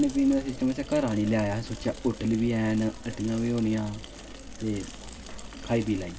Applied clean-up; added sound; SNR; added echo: none; Mechanisms / Bicycle; 16 dB; reverberation time 0.2 s.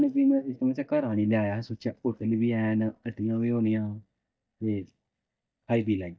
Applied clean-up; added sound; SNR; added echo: neural mask model DeepFilterNet 3.